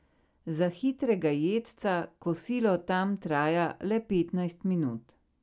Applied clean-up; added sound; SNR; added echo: none; none; none; none.